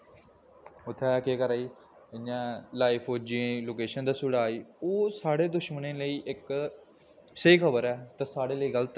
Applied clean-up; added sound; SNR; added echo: none; none; none; none.